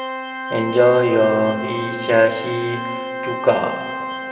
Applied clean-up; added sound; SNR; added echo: none; Organ; 8 dB; reverberation time 2.2 s.